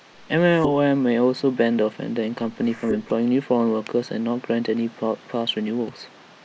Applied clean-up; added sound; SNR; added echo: neural mask model Resemble Enhance denoiser.